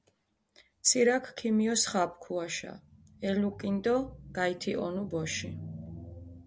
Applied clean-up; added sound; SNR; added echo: none; none; none; none.